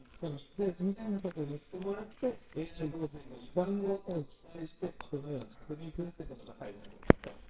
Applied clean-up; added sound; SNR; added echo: neural separator model SepFormer WHAMR!.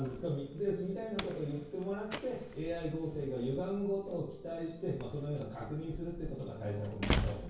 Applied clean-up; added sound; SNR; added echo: none; Slam; 5 dB; reverberation time 0.6 s.